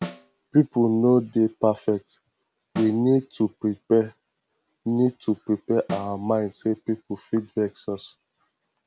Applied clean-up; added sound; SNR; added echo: none; Snare drum; 17 dB; none.